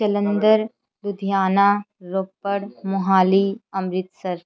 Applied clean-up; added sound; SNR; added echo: none; none; none; none.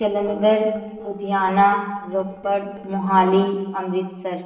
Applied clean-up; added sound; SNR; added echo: neural separator model SepFormer DNS4.